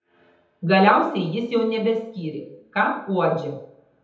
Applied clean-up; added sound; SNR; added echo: none; none; none; reverberation time 0.7 s.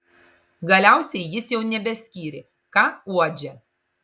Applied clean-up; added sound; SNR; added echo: none; none; none; none.